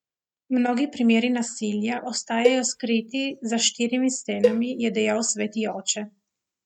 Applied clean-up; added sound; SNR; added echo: neural mask model RNNoise.